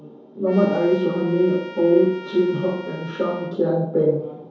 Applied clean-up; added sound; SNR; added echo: none; Trumpet; 19 dB; reverberation time 2.4 s.